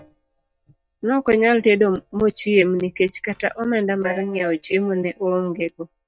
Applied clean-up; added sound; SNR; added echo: neural mask model DeepFilterNet 3.